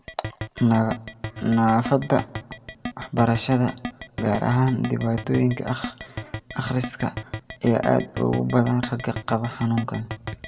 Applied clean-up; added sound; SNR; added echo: none; Keyboard (musical); 11 dB; reverberation time 0.5 s.